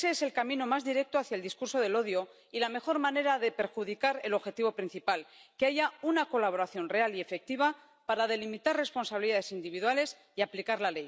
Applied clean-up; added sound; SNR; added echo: none; none; none; none.